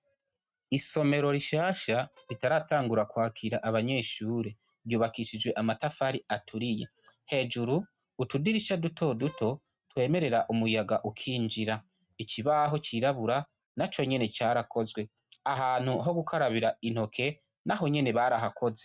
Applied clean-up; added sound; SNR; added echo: neural mask model RNNoise.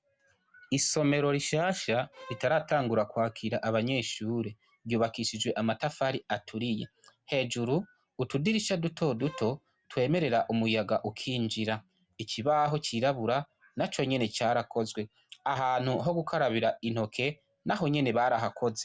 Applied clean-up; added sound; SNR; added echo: none; Bowed string instrument; 19 dB; none.